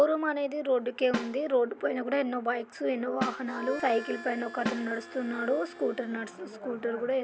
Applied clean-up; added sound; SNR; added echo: none; Harmonica + Snare drum; 10 dB; none.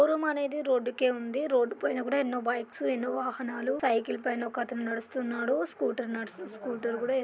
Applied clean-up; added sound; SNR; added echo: none; none; none; none.